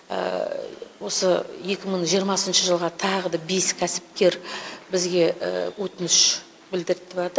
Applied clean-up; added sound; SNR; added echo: none; none; none; none.